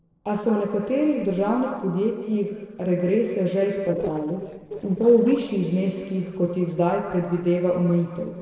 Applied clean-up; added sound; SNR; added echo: neural separator model SepFormer DNS4.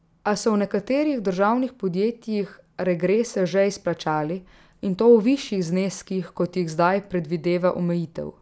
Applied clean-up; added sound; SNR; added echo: none; none; none; none.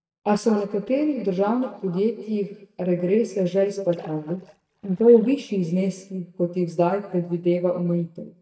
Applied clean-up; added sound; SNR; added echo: neural mask model DeepFilterNet 3.